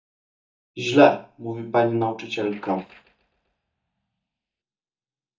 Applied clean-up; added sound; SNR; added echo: neural mask model DeepFilterNet 3.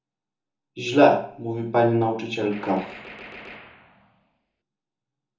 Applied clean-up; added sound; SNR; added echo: none; Gunshot, gunfire; 18 dB; reverberation time 0.8 s.